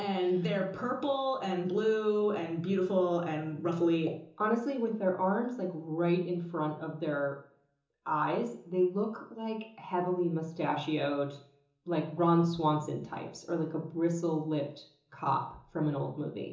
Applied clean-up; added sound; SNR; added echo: none; none; none; reverberation time 0.6 s.